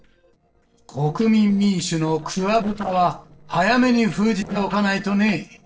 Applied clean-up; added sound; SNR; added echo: neural separator model SepFormer DNS4.